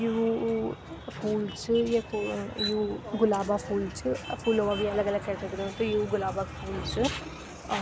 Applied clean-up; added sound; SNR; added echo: none; none; none; none.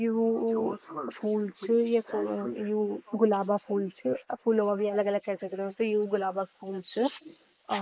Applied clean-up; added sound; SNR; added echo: neural mask model Resemble Enhance denoiser.